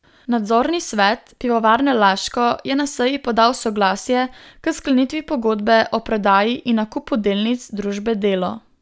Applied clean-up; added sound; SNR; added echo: none; none; none; none.